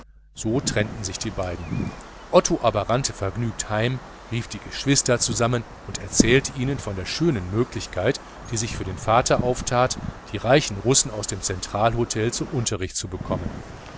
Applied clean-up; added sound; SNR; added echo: none; Wind; 10 dB; none.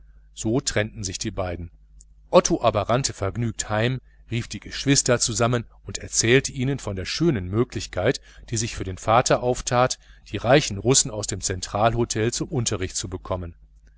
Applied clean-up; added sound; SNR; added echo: none; none; none; none.